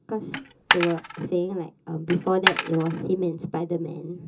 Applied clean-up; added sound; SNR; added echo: none; Coin (dropping); 1 dB; reverberation time 0.2 s.